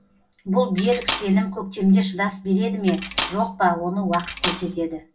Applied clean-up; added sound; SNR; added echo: none; Cutlery, silverware; 9 dB; reverberation time 0.2 s.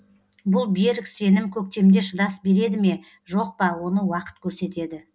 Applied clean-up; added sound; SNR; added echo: none; none; none; none.